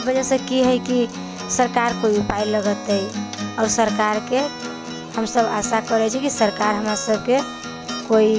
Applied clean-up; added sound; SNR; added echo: none; Acoustic guitar; 9 dB; none.